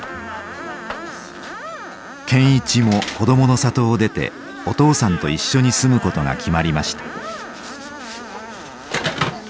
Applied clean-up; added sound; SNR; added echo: none; Screech; 15 dB; none.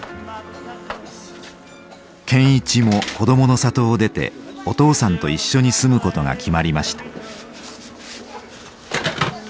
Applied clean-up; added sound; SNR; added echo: none; none; none; none.